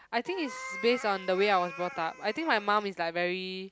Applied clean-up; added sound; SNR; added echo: none; Meow; 15 dB; none.